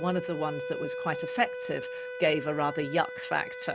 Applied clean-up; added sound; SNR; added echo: none; Wind instrument, woodwind instrument; 6 dB; none.